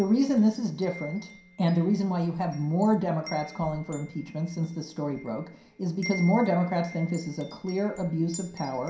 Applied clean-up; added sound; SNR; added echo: none; Wind chime; 18 dB; reverberation time 0.5 s.